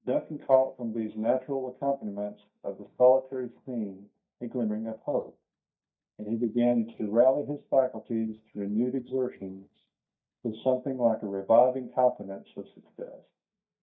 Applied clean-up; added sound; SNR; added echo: neural mask model DeepFilterNet 3.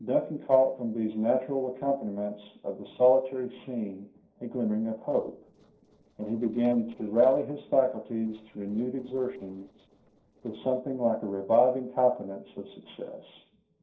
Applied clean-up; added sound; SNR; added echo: neural separator model SepFormer DNS4.